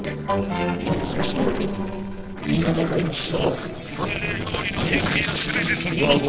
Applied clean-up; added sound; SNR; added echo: neural separator model SepFormer DNS4.